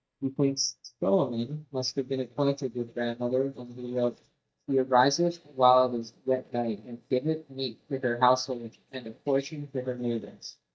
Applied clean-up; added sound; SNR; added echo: neural mask model DeepFilterNet 3.